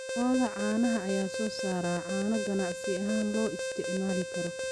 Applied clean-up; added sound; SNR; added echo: none; Alarm; 4 dB; none.